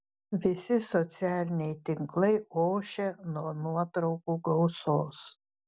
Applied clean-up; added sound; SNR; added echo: none; none; none; none.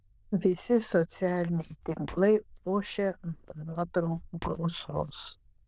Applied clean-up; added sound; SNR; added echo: neural diffusion model UNIVERSE++.